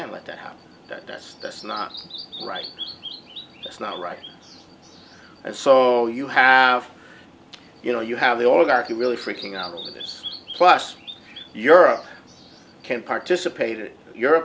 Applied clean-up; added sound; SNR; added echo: none; Bird vocalization, bird call, bird song; 20 dB; none.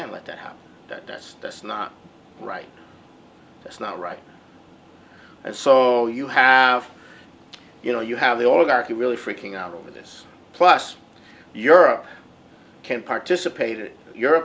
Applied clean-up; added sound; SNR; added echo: none; none; none; none.